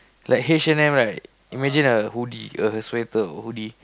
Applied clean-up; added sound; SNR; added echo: none; none; none; none.